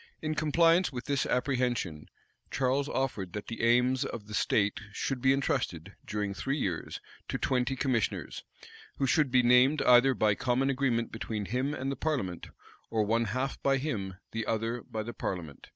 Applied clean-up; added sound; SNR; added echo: none; none; none; none.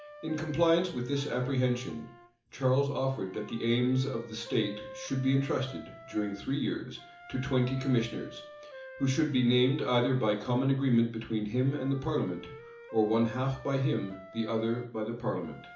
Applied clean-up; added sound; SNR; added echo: none; Wind instrument, woodwind instrument; 18 dB; reverberation time 0.7 s.